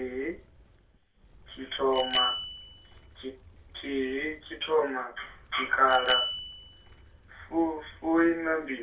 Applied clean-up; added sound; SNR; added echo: none; Bicycle bell; 8 dB; reverberation time 0.2 s.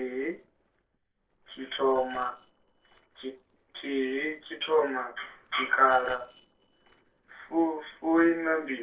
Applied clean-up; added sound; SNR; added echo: neural separator model SepFormer DNS4.